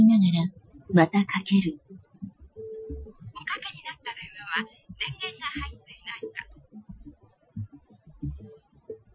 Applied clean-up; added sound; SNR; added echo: classical method Wiener filter.